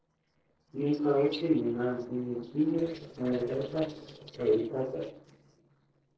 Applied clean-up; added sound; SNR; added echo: neural separator model SepFormer DNS4.